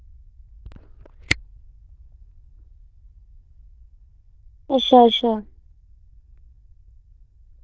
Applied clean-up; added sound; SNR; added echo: neural diffusion model UNIVERSE++.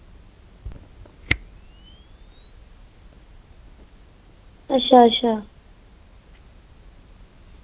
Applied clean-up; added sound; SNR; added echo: none; Camera; 13 dB; none.